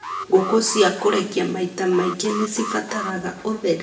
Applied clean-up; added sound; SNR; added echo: none; Alarm; 10 dB; reverberation time 0.6 s.